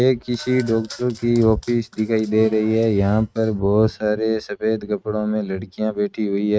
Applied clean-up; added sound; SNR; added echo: neural mask model RNNoise.